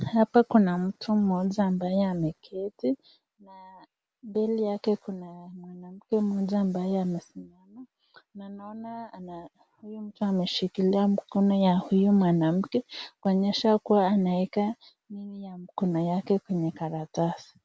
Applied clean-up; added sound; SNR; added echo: none; none; none; none.